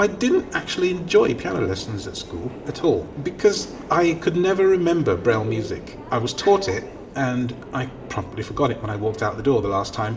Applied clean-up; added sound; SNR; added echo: none; Subway, metro, underground; 15 dB; reverberation time 2.4 s.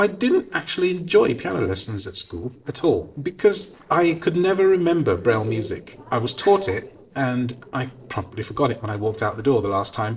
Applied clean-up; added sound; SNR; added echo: neural separator model SepFormer DNS4.